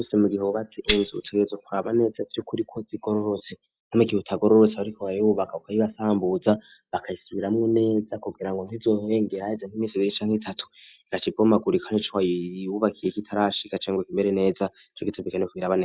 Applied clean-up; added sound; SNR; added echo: classical method log-MMSE.